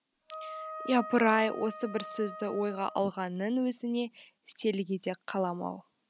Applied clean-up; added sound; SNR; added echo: none; Wind instrument, woodwind instrument; 11 dB; none.